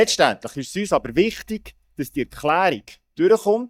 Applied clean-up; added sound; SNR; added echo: neural mask model DeepFilterNet 3.